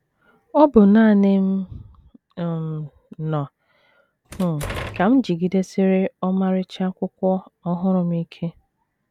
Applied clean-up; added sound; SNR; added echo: none; Door; 13 dB; none.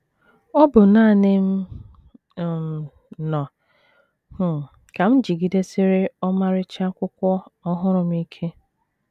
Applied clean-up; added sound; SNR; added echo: none; none; none; none.